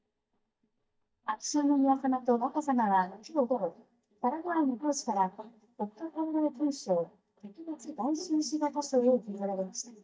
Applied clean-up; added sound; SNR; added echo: neural mask model DeepFilterNet 3.